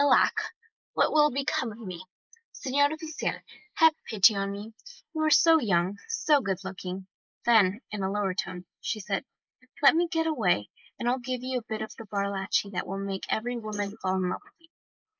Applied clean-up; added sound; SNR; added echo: neural mask model Resemble Enhance denoiser.